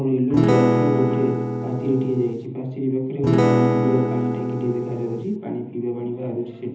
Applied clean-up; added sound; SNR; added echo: none; Acoustic guitar / Strum; -3 dB; reverberation time 0.8 s.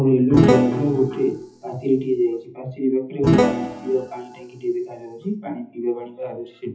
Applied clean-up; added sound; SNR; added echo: classical method WPE with log-MMSE.